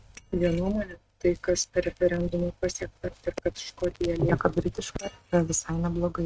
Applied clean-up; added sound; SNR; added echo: neural mask model RNNoise.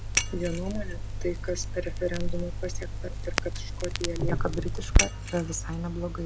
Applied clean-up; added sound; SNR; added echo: none; Crackle + Shatter; -5 dB; none.